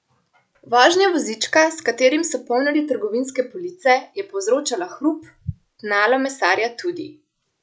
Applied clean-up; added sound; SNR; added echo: none; none; none; none.